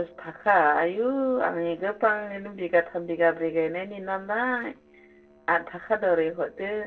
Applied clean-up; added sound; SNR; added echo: neural separator model SepFormer DNS4.